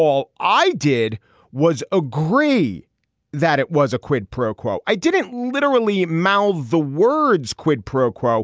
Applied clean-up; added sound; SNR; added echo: none; none; none; none.